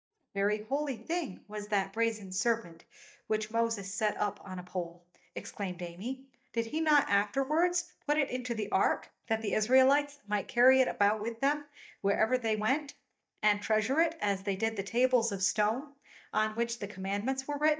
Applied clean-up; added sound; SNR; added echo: neural mask model DeepFilterNet 3.